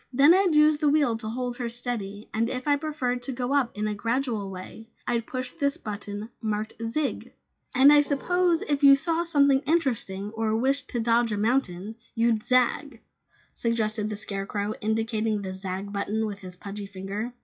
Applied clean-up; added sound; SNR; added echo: classical method WPE with log-MMSE.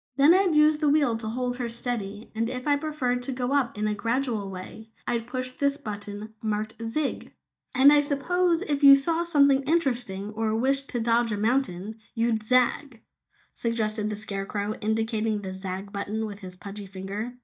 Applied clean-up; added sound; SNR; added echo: neural mask model DeepFilterNet 3.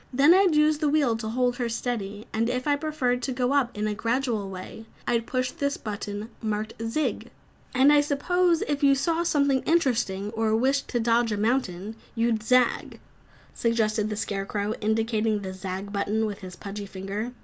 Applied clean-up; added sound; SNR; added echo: none; none; none; none.